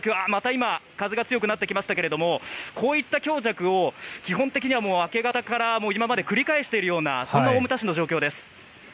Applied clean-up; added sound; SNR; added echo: none; none; none; none.